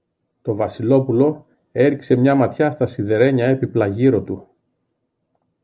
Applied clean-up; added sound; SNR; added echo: none; none; none; none.